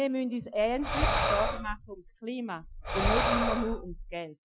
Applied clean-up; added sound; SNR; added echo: classical method Wiener filter.